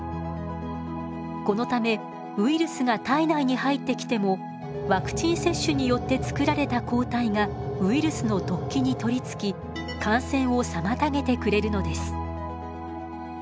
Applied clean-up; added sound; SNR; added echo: none; none; none; none.